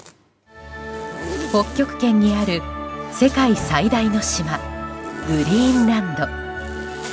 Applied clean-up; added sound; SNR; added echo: none; Zipper (clothing); 16 dB; none.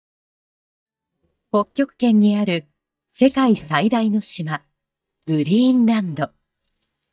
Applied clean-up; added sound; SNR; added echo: neural mask model DeepFilterNet 3.